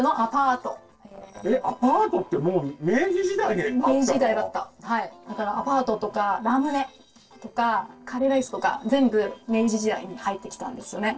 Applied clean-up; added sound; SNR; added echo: neural separator model SepFormer DNS4.